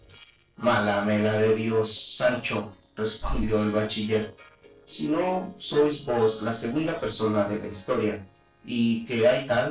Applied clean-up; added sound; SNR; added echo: neural separator model SepFormer DNS4.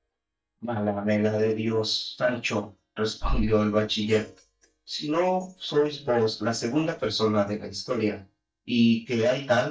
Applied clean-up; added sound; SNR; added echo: neural mask model DeepFilterNet 3.